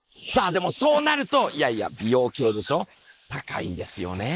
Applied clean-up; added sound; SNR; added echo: neural mask model Resemble Enhance denoiser.